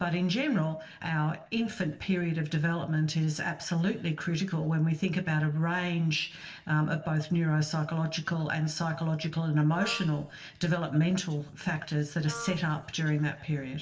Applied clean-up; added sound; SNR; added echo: none; Wind instrument, woodwind instrument; 14 dB; reverberation time 0.6 s.